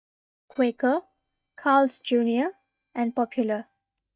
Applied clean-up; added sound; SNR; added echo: neural mask model DeepFilterNet 3.